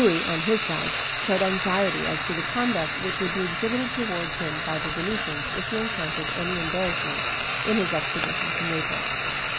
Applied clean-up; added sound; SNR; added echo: none; Frying (food); 0 dB; none.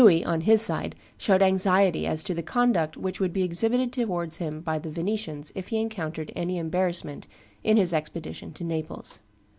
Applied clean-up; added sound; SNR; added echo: none; none; none; none.